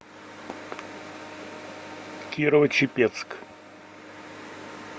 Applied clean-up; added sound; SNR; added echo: none; none; none; none.